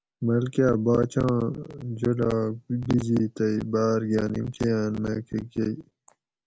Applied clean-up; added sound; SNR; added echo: none; none; none; none.